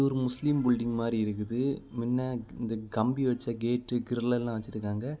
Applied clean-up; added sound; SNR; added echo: none; none; none; none.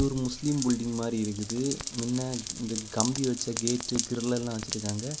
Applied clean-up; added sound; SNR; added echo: none; Rain; 6 dB; none.